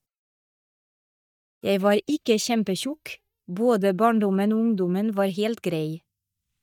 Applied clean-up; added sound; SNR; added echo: neural mask model DeepFilterNet 3.